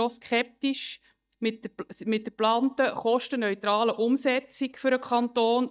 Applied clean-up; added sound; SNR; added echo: neural mask model DeepFilterNet 3.